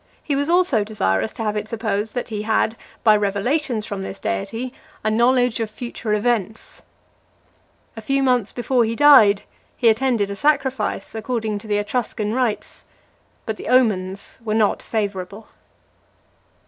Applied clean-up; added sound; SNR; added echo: none; none; none; none.